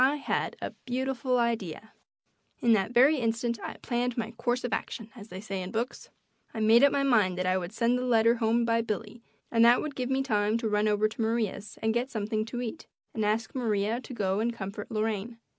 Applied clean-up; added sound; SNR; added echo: none; none; none; none.